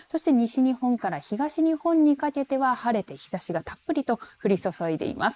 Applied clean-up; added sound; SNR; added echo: neural mask model Resemble Enhance denoiser.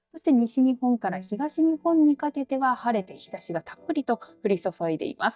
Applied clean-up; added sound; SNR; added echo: neural mask model DeepFilterNet 3.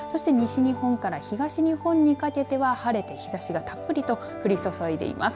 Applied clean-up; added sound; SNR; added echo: none; none; none; none.